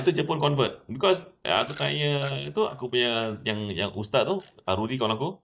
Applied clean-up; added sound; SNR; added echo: neural mask model DeepFilterNet 3.